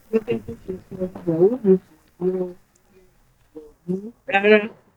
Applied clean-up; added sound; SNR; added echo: neural mask model DeepFilterNet 3.